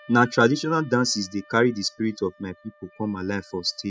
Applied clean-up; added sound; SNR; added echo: classical method spectral subtraction.